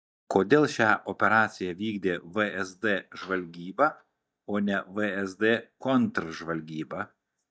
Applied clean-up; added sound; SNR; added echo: neural mask model DeepFilterNet 3.